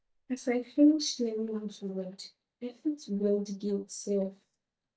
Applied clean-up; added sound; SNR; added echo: neural mask model DeepFilterNet 3.